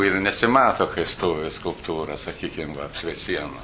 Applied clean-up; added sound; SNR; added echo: none; none; none; none.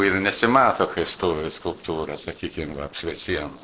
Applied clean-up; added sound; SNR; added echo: neural separator model SepFormer DNS4.